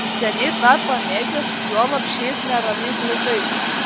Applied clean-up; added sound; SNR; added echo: none; Hiss; 0 dB; none.